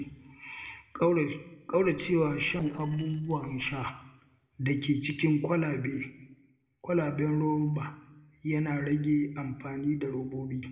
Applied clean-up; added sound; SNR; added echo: neural separator model SepFormer DNS4.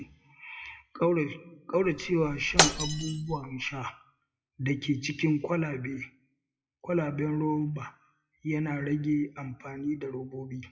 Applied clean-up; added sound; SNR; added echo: classical method WPE with log-MMSE.